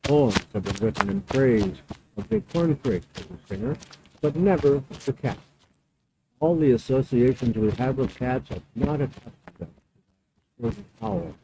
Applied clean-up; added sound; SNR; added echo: neural mask model RNNoise.